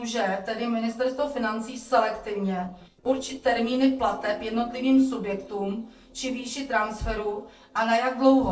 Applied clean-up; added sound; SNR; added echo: neural separator model SepFormer DNS4.